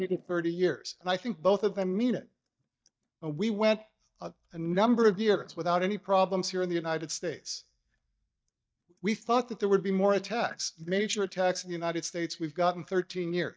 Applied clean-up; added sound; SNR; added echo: neural mask model DeepFilterNet 3.